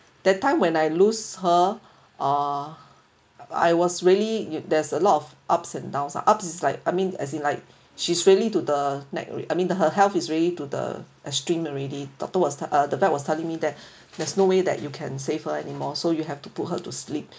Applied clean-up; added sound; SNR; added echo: none; none; none; none.